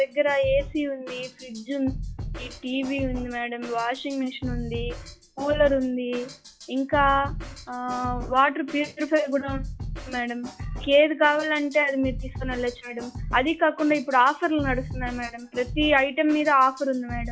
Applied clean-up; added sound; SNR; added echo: classical method log-MMSE.